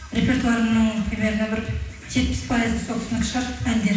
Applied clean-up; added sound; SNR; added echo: none; none; none; reverberation time 0.9 s.